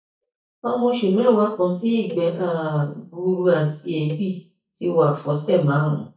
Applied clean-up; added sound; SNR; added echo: neural mask model DeepFilterNet 3.